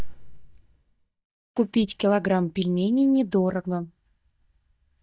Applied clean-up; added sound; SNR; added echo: neural mask model DeepFilterNet 3.